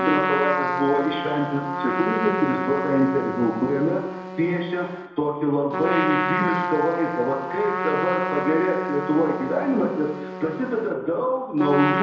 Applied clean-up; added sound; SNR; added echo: none; Trumpet; 4 dB; reverberation time 1.0 s.